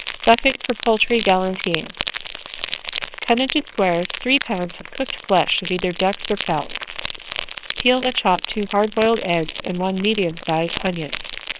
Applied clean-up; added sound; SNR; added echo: neural separator model SepFormer WHAMR!.